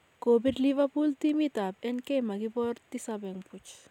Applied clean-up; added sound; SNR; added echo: none; none; none; none.